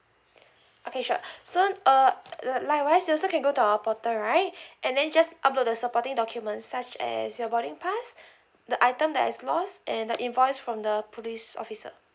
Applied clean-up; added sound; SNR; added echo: none; none; none; none.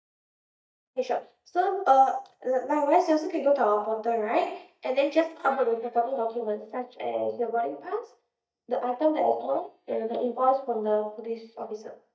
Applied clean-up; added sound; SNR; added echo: neural mask model DeepFilterNet 3.